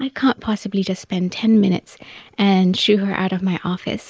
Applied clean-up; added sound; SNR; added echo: neural mask model Resemble Enhance denoiser.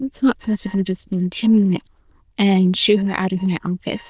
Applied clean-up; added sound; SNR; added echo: neural diffusion model UNIVERSE++.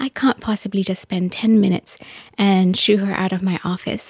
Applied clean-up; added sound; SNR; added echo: none; none; none; none.